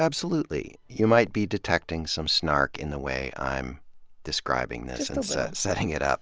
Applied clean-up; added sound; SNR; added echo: none; none; none; none.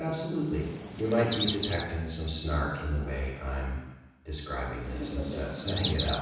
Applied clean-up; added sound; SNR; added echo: none; Chirp, tweet; -2 dB; reverberation time 1.1 s.